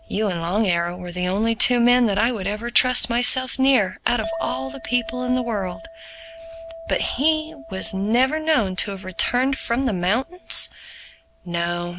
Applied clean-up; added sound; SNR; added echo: none; Chink, clink; 16 dB; none.